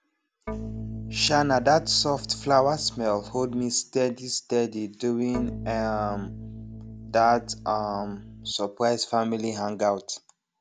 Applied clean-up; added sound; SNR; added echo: none; Organ; 11 dB; none.